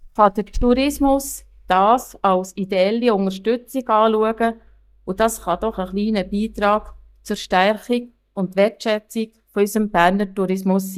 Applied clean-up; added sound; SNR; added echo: neural mask model DeepFilterNet 3.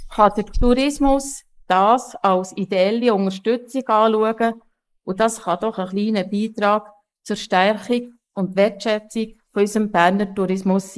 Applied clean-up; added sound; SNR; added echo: neural mask model Resemble Enhance denoiser.